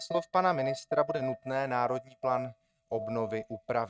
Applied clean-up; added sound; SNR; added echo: neural mask model RNNoise.